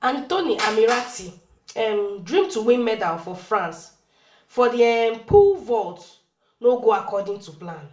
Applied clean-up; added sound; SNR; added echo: none; none; none; reverberation time 0.4 s.